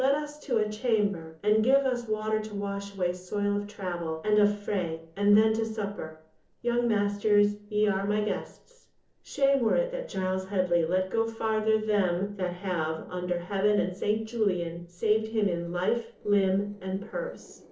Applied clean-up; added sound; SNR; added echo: neural separator model SepFormer DNS4.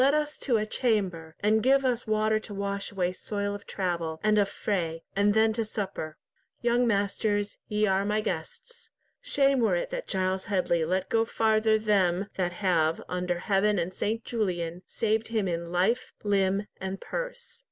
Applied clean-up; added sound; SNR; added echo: none; none; none; none.